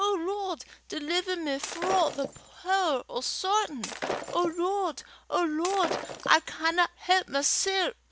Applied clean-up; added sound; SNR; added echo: none; Shatter; 9 dB; none.